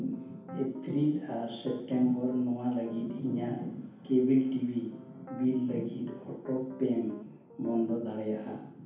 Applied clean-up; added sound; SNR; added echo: none; Piano; 19 dB; reverberation time 0.7 s.